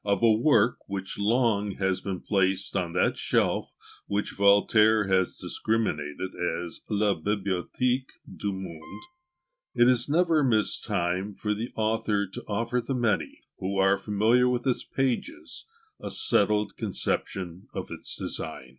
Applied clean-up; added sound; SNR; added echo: neural mask model RNNoise.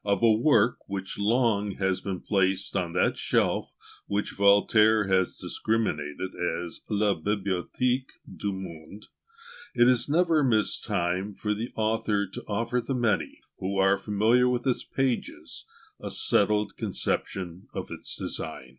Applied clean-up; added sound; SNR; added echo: none; none; none; none.